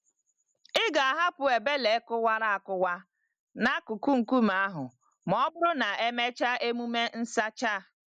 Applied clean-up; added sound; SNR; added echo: none; none; none; none.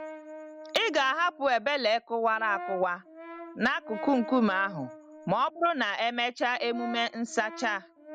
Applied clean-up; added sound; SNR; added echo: none; Brass instrument; 15 dB; none.